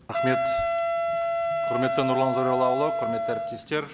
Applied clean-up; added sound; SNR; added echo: none; Wind instrument, woodwind instrument; -2 dB; none.